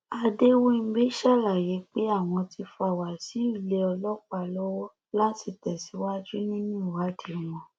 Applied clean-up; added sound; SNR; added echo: none; none; none; none.